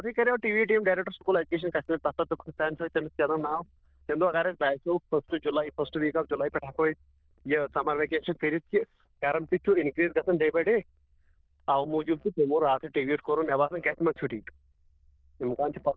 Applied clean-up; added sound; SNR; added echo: neural diffusion model UNIVERSE++.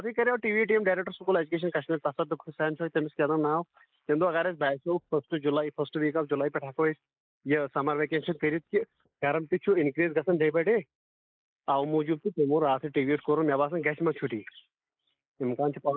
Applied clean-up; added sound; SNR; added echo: neural mask model Resemble Enhance denoiser.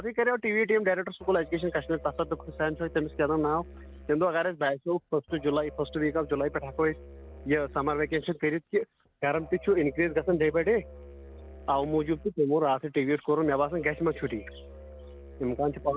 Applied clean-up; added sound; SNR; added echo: none; Musical instrument; 19 dB; none.